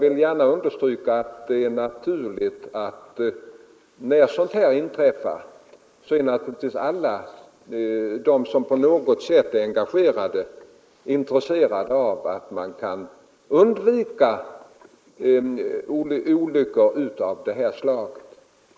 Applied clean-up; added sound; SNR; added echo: neural mask model Resemble Enhance denoiser.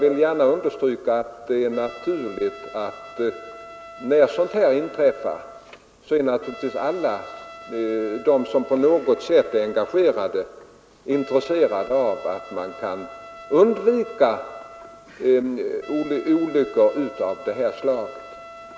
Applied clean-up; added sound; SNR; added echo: none; Trumpet; 19 dB; none.